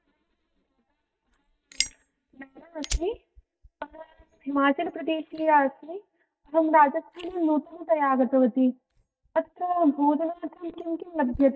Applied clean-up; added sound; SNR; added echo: neural mask model DeepFilterNet 3.